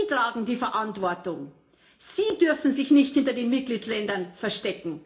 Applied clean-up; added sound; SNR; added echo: none; none; none; reverberation time 0.4 s.